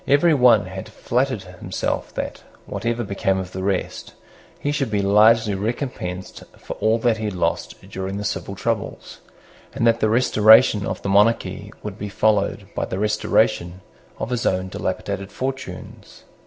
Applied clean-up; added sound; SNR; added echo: none; none; none; none.